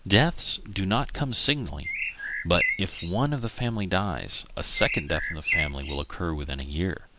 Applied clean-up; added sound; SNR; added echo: neural mask model Resemble Enhance denoiser.